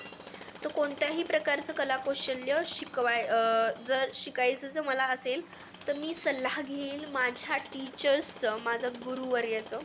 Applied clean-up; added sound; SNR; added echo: none; Tools; 19 dB; none.